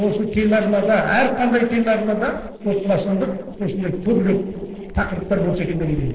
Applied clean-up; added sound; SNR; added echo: neural separator model SepFormer DNS4.